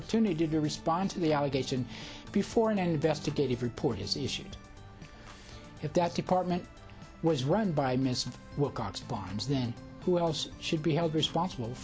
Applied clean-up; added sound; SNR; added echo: none; Organ; 17 dB; none.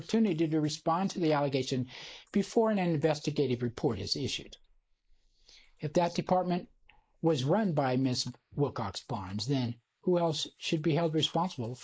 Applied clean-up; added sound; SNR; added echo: neural mask model Resemble Enhance denoiser.